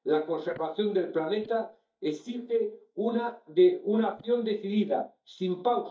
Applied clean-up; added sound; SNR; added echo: neural mask model DeepFilterNet 3.